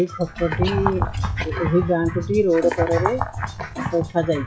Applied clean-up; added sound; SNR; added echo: classical method log-MMSE.